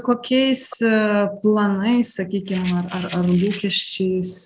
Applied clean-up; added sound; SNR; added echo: none; Rattle; 18 dB; none.